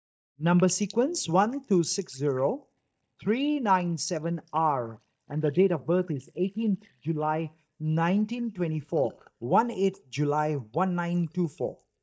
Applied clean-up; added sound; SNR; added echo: neural mask model DeepFilterNet 3.